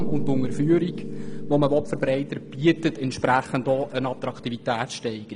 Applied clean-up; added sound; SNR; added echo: none; Piano; 6 dB; none.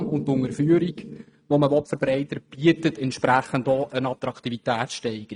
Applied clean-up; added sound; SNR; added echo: neural mask model RNNoise.